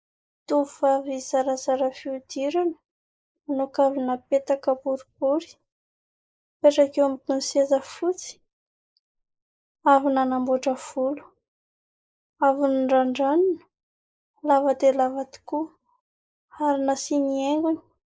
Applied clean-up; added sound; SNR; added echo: neural mask model Resemble Enhance denoiser.